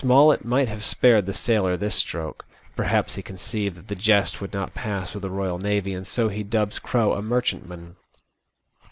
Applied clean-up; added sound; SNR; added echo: none; none; none; none.